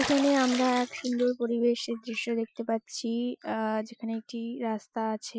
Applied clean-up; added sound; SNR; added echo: classical method Wiener filter.